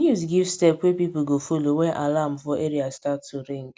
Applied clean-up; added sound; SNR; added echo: none; none; none; none.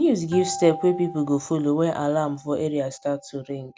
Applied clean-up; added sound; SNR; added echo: none; Acoustic guitar; 16 dB; none.